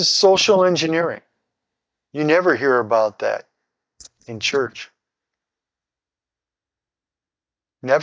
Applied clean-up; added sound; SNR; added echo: neural mask model DeepFilterNet 3.